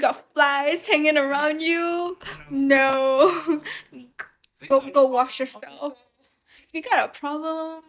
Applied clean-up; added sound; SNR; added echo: neural mask model DeepFilterNet 3.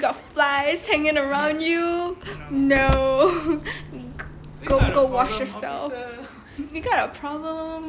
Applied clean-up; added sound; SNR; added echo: none; Car; 5 dB; none.